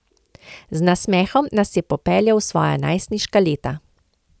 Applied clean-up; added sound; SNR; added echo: none; none; none; none.